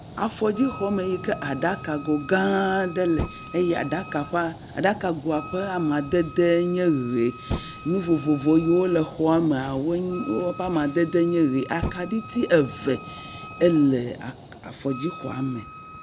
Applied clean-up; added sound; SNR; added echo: none; Wind instrument, woodwind instrument + Fire; 14 dB; none.